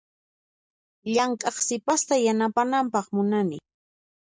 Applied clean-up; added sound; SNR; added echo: none; none; none; none.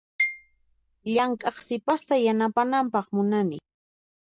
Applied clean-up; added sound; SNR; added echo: none; Marimba, xylophone; 8 dB; none.